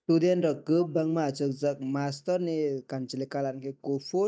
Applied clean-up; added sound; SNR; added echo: neural mask model DeepFilterNet 3.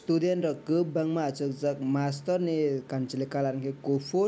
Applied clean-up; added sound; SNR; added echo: none; none; none; none.